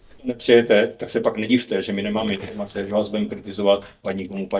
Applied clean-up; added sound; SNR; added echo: neural mask model DeepFilterNet 3.